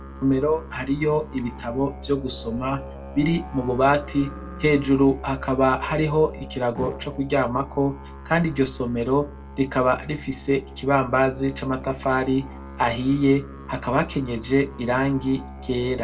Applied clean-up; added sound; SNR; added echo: none; Musical instrument; 14 dB; reverberation time 0.2 s.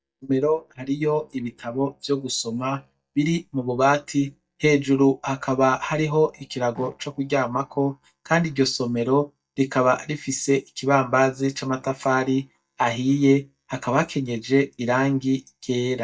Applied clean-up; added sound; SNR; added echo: neural mask model DeepFilterNet 3.